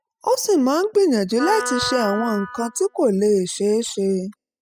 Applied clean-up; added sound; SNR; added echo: classical method spectral subtraction.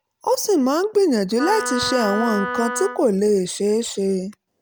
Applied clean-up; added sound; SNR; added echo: none; Wind instrument, woodwind instrument; 7 dB; none.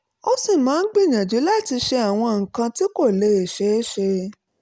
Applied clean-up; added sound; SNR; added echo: none; none; none; none.